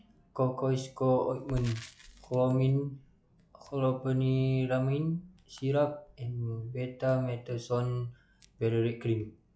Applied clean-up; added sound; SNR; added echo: classical method log-MMSE.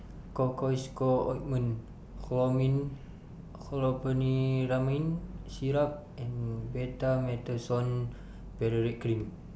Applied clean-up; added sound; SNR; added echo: none; none; none; none.